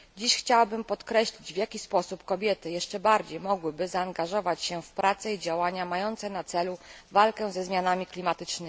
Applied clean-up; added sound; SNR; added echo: none; none; none; none.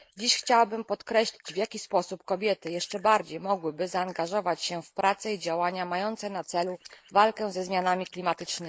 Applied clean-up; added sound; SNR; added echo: neural mask model Resemble Enhance denoiser.